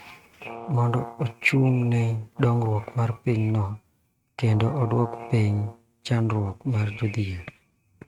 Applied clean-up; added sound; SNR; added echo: neural mask model RNNoise.